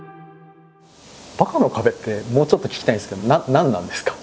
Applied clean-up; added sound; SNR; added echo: none; none; none; none.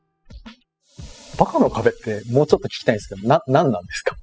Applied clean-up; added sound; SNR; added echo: classical method spectral subtraction.